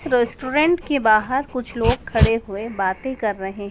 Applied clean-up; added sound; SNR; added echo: none; Dog; 6 dB; none.